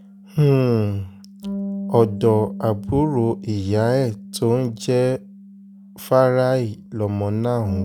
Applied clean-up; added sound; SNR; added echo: none; Bass guitar; 13 dB; none.